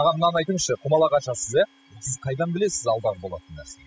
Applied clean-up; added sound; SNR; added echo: classical method spectral subtraction.